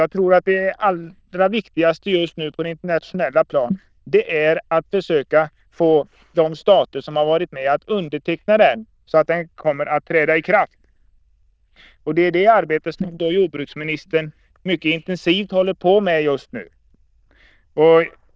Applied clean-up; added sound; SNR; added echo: neural diffusion model UNIVERSE++.